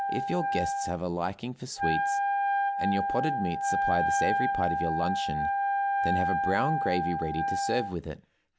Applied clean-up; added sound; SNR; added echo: none; Wind instrument, woodwind instrument; -4 dB; none.